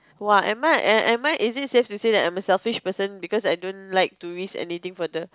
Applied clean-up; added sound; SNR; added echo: none; none; none; none.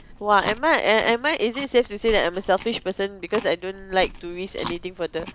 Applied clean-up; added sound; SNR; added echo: none; Chewing, mastication; 15 dB; none.